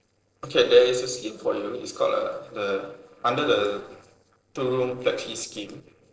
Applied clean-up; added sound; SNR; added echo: neural separator model SepFormer DNS4.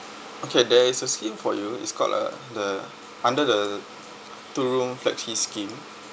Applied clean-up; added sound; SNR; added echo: none; none; none; none.